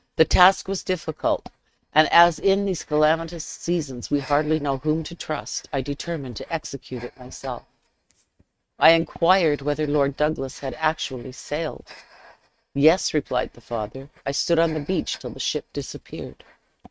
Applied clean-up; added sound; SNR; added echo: neural mask model RNNoise.